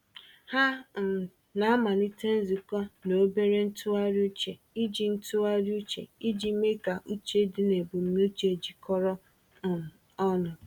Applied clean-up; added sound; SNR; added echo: none; none; none; none.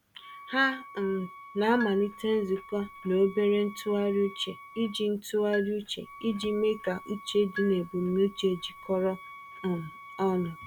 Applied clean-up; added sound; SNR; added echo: none; Marimba, xylophone + Wind instrument, woodwind instrument; 16 dB; none.